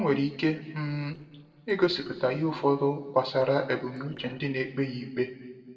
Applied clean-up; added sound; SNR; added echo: neural separator model SepFormer DNS4.